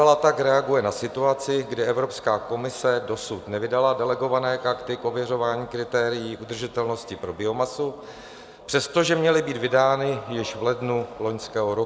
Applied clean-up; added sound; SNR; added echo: none; none; none; none.